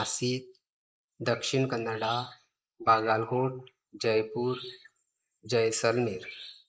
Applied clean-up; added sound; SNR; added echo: neural mask model Resemble Enhance denoiser.